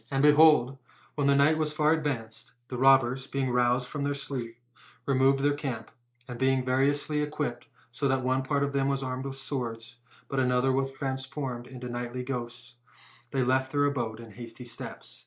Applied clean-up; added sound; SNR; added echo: neural mask model Resemble Enhance denoiser.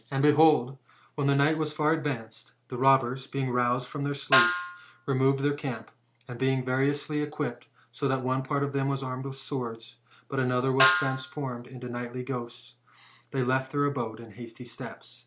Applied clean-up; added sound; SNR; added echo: none; Snare drum; 1 dB; none.